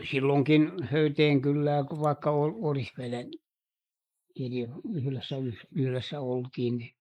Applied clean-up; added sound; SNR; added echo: neural mask model Resemble Enhance denoiser.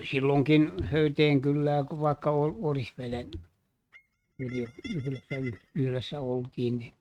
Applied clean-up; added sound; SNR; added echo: neural mask model RNNoise.